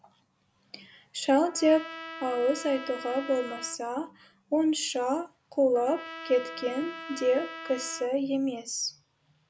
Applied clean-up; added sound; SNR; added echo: none; Trumpet; 15 dB; none.